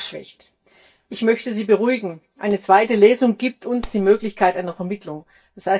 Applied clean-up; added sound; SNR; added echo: neural mask model DeepFilterNet 3.